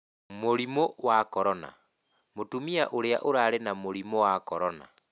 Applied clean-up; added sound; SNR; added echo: none; none; none; none.